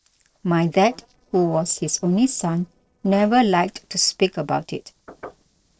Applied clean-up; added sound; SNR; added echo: neural separator model SepFormer DNS4.